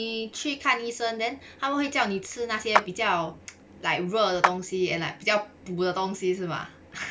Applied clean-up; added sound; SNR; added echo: none; Clapping; 3 dB; none.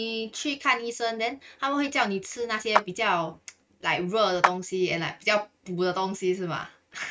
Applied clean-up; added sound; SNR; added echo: neural mask model RNNoise.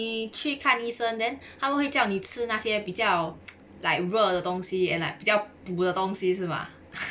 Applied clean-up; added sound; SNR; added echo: none; none; none; none.